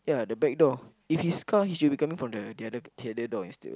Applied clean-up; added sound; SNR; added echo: none; none; none; none.